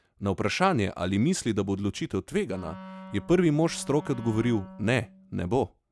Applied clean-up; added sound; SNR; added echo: none; Wind instrument, woodwind instrument; 18 dB; none.